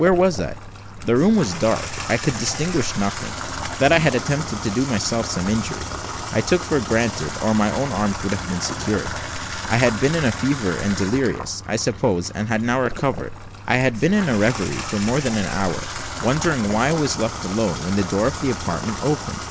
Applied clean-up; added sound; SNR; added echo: none; Bathtub (filling or washing) / Water tap, faucet; 8 dB; none.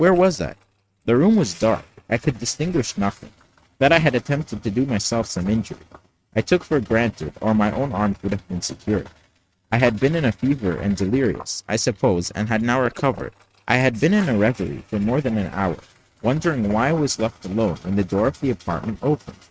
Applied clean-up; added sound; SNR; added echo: neural mask model RNNoise.